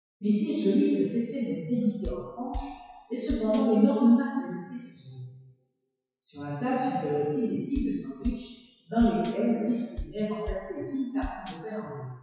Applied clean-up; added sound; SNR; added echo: classical method WPE with log-MMSE.